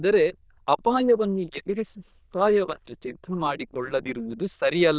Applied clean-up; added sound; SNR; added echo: neural diffusion model UNIVERSE++.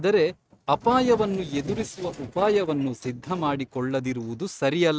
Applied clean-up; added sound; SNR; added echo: neural mask model RNNoise.